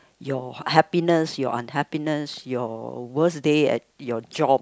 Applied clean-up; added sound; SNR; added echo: none; none; none; none.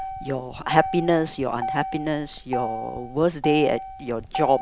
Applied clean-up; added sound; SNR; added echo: none; Motor vehicle (road); 7 dB; none.